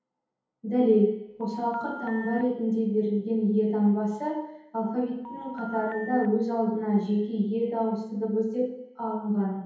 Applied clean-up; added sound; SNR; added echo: none; Telephone; 15 dB; reverberation time 2.2 s.